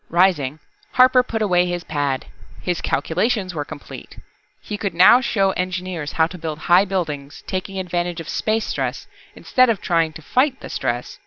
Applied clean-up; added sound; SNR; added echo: none; none; none; none.